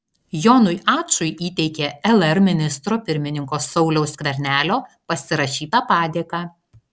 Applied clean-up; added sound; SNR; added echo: none; none; none; none.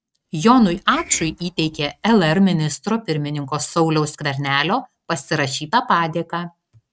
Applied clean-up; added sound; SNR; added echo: neural mask model RNNoise.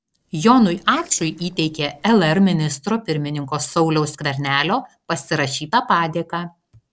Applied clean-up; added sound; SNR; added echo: neural separator model SepFormer DNS4.